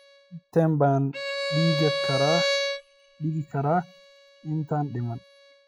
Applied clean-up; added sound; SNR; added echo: classical method spectral subtraction.